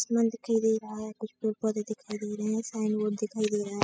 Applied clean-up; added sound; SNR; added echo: classical method spectral subtraction.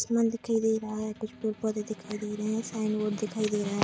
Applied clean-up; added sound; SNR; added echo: none; Snare drum; 16 dB; none.